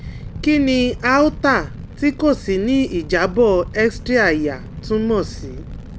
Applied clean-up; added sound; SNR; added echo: none; Fire; 13 dB; none.